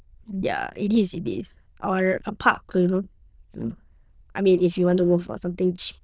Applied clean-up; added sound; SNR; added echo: neural diffusion model UNIVERSE++.